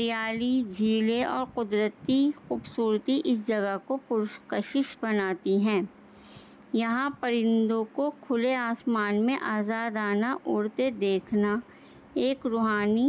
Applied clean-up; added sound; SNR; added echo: none; none; none; none.